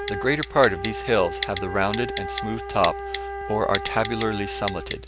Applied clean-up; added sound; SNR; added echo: none; Wind instrument, woodwind instrument + Typing; 6 dB; none.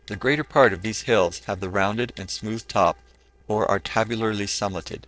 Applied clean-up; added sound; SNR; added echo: neural separator model SepFormer DNS4.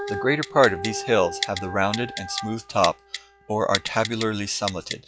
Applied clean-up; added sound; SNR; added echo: classical method log-MMSE.